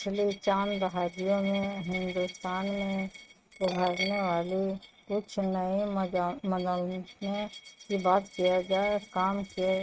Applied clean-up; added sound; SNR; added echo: neural mask model RNNoise.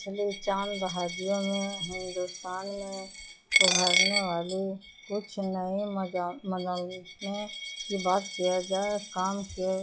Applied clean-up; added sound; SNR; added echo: classical method log-MMSE.